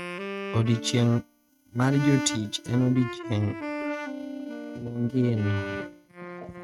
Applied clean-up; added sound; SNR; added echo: neural mask model RNNoise.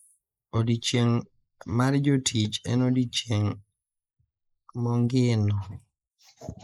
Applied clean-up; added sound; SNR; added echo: neural mask model Resemble Enhance denoiser.